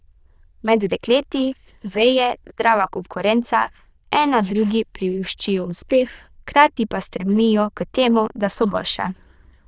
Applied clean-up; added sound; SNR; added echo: neural diffusion model UNIVERSE++.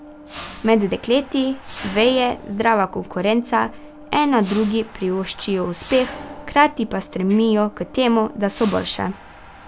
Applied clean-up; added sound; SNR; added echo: none; Mechanisms; 17 dB; none.